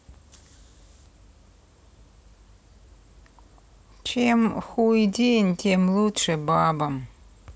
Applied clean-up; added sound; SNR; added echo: none; none; none; none.